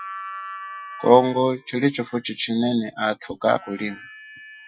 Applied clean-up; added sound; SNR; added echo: classical method Wiener filter.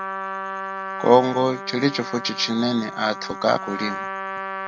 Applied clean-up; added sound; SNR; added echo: none; Trumpet; 8 dB; none.